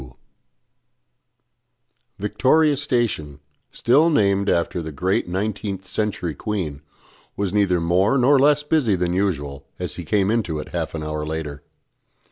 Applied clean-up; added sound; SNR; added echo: none; none; none; none.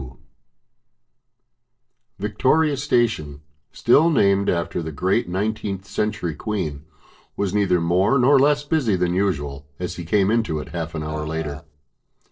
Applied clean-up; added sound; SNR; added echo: neural separator model SepFormer DNS4.